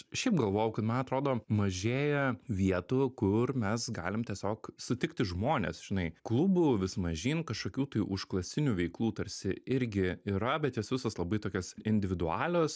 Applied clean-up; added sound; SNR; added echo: none; none; none; none.